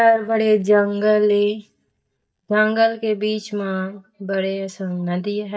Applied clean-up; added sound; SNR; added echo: neural mask model DeepFilterNet 3.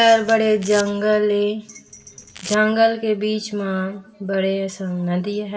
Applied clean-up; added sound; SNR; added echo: none; Domestic sounds, home sounds; 17 dB; reverberation time 0.7 s.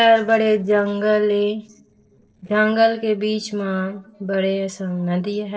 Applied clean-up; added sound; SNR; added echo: neural separator model SepFormer DNS4.